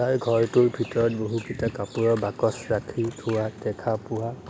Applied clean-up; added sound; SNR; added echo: none; none; none; none.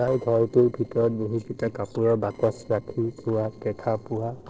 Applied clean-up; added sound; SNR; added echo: neural separator model SepFormer DNS4.